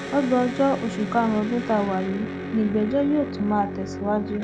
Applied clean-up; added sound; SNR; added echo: none; Electric guitar; 8 dB; none.